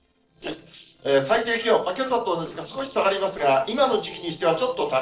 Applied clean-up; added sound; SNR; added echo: neural separator model SepFormer DNS4.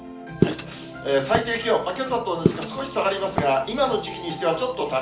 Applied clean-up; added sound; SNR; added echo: none; Walk, footsteps; 4 dB; reverberation time 0.4 s.